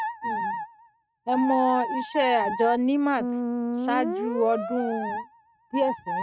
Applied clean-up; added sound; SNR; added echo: neural mask model RNNoise.